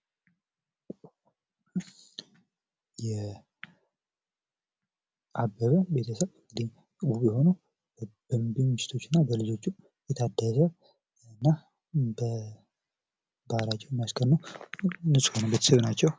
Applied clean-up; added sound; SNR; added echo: none; none; none; none.